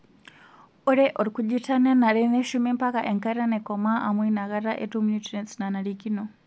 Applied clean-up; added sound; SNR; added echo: none; none; none; none.